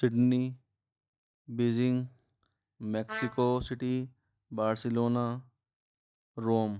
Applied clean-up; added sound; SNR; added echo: neural mask model DeepFilterNet 3.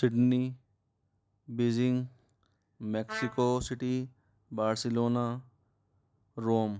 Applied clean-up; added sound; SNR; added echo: none; Trumpet; 11 dB; none.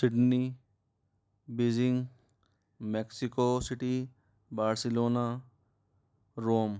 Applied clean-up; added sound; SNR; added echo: none; none; none; none.